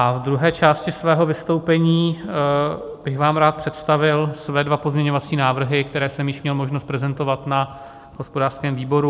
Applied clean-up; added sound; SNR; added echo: none; none; none; none.